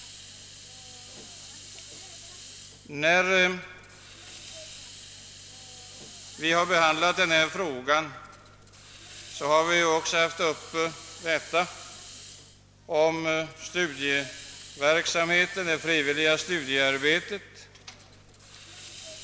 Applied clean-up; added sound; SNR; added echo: none; Hiss; 18 dB; none.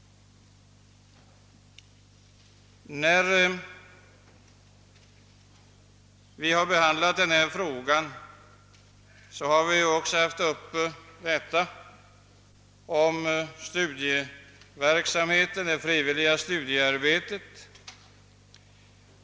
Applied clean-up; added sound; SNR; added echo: none; none; none; none.